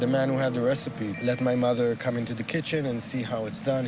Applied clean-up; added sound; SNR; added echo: none; none; none; none.